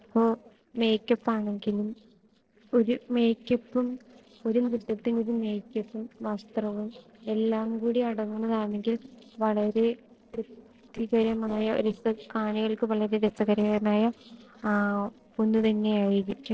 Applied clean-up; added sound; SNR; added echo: neural separator model SepFormer DNS4.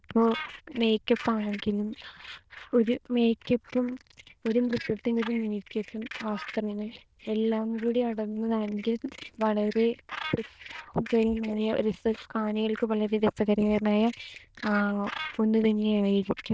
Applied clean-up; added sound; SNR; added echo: neural diffusion model UNIVERSE++.